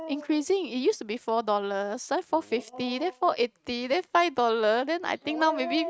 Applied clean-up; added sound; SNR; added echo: neural mask model RNNoise.